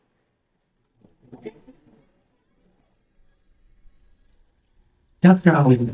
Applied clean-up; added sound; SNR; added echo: neural mask model DeepFilterNet 3.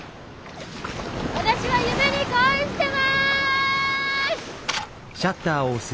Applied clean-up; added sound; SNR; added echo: none; none; none; none.